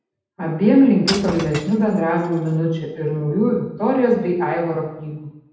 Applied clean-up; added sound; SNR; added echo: none; Shatter / Crushing; 13 dB; reverberation time 0.9 s.